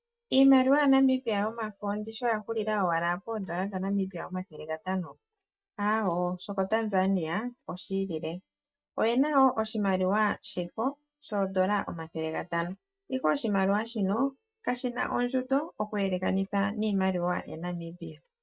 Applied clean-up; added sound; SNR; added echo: neural mask model DeepFilterNet 3.